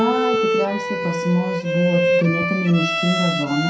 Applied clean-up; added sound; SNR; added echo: none; Bowed string instrument; 0 dB; reverberation time 0.5 s.